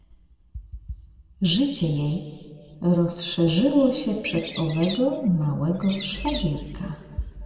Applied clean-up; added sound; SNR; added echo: none; Bird; 10 dB; reverberation time 2.1 s.